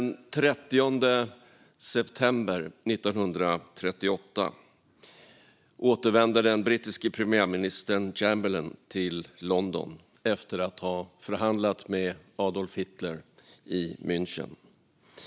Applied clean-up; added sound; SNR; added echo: none; none; none; none.